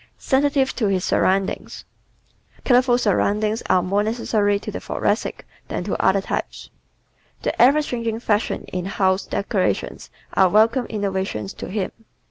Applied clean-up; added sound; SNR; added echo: none; none; none; none.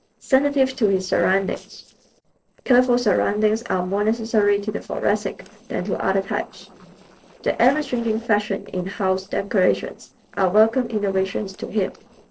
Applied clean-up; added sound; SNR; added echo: neural separator model SepFormer DNS4.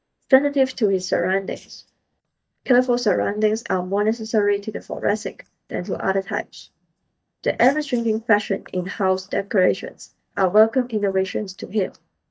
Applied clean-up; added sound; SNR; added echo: neural mask model DeepFilterNet 3.